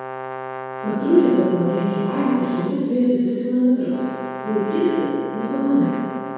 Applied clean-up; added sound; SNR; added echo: none; Brass instrument; 11 dB; reverberation time 2.0 s.